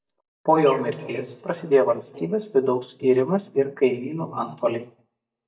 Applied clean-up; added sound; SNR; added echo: neural mask model DeepFilterNet 3.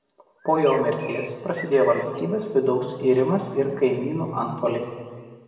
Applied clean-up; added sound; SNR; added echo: none; Bird; 18 dB; reverberation time 1.5 s.